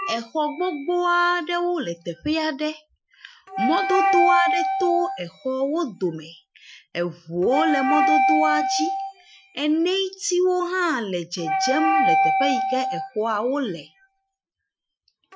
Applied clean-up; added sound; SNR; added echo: classical method Wiener filter.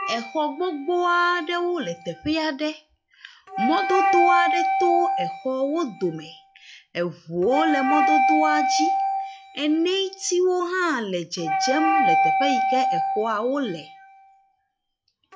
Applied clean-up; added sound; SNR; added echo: classical method log-MMSE.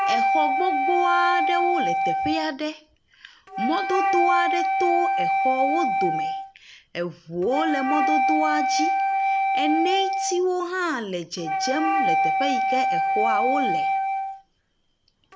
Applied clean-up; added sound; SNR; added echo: none; Wind instrument, woodwind instrument; -4 dB; none.